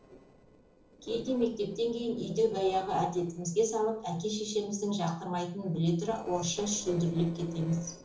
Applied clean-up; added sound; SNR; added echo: neural separator model SepFormer DNS4.